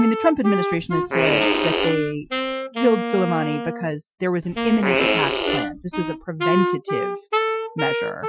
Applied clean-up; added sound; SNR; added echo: classical method Wiener filter.